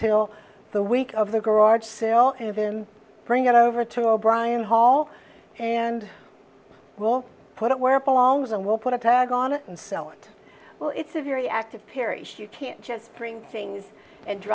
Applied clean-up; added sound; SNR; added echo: none; none; none; none.